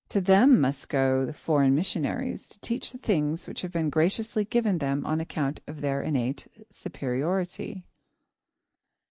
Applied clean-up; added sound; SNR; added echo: none; none; none; none.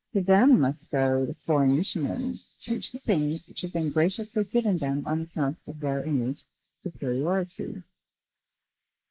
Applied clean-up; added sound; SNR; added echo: neural mask model Resemble Enhance denoiser.